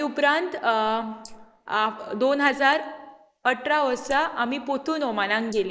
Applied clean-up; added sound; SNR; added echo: neural mask model Resemble Enhance denoiser.